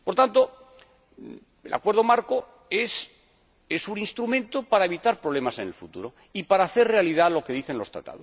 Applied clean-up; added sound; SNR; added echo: none; none; none; none.